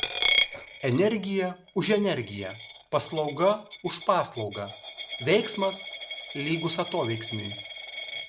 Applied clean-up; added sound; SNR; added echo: none; Coin (dropping); 5 dB; none.